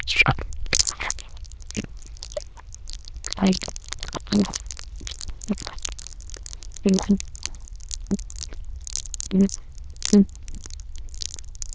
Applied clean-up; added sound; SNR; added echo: neural diffusion model UNIVERSE++.